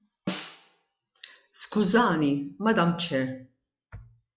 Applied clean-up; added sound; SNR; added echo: classical method log-MMSE.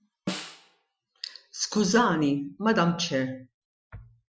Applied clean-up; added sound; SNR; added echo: classical method Wiener filter.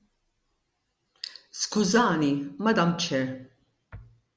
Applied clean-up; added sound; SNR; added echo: none; none; none; none.